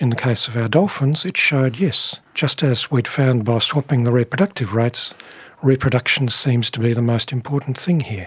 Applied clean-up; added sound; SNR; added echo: none; none; none; none.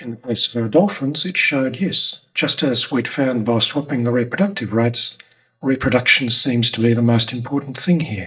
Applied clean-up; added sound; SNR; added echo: neural mask model DeepFilterNet 3.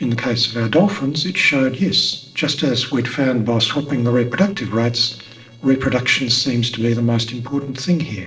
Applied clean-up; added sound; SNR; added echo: neural separator model SepFormer DNS4.